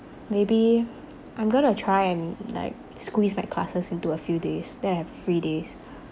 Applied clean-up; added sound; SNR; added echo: none; none; none; none.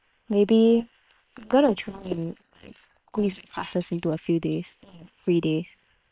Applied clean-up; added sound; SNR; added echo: neural separator model SepFormer WHAM!.